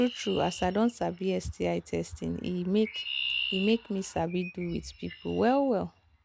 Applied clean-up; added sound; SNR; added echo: none; Chirp, tweet; 11 dB; none.